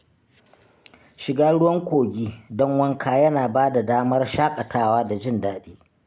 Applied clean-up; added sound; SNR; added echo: none; none; none; none.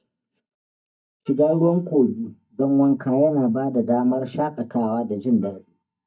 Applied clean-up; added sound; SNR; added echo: neural mask model DeepFilterNet 3.